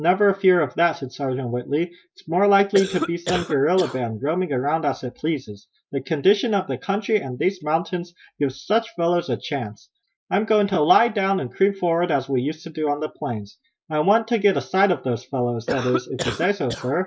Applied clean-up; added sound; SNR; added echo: neural mask model Resemble Enhance denoiser.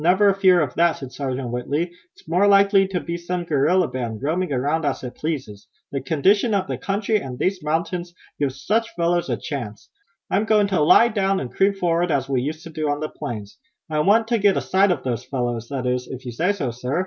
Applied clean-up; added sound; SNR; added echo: none; none; none; none.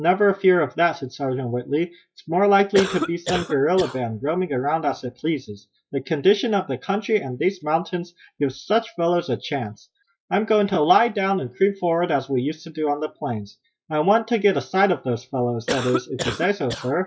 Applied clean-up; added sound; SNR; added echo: classical method log-MMSE.